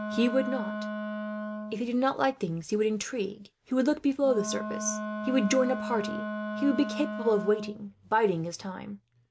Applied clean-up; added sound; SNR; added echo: none; Wind instrument, woodwind instrument; 7 dB; none.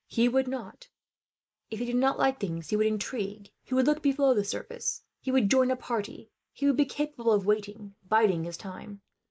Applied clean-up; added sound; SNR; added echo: neural mask model Resemble Enhance denoiser.